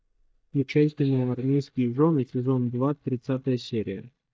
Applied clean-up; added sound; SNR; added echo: neural mask model DeepFilterNet 3.